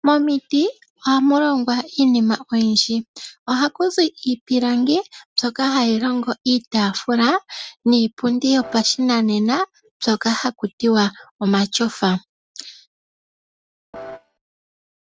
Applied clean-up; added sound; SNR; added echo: neural mask model RNNoise.